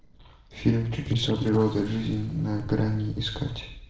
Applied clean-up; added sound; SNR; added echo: neural separator model SepFormer DNS4.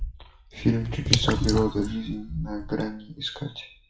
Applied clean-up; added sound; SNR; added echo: classical method WPE with log-MMSE.